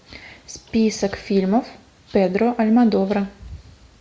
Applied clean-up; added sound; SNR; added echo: none; none; none; none.